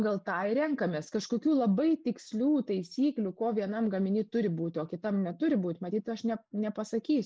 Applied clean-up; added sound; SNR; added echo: neural mask model Resemble Enhance denoiser.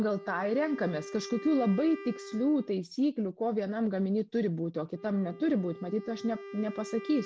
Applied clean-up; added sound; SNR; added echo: none; Wind instrument, woodwind instrument; 15 dB; none.